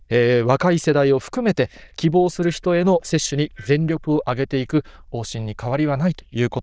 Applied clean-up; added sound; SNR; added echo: neural diffusion model UNIVERSE++.